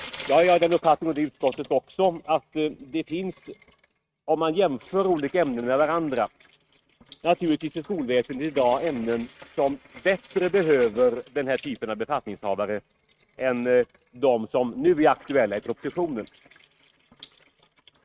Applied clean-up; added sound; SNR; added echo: neural mask model RNNoise.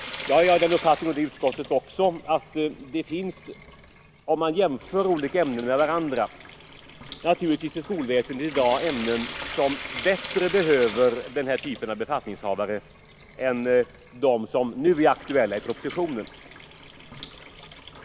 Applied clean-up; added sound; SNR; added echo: none; Trickle, dribble / Sink (filling or washing) / Water tap, faucet; 13 dB; none.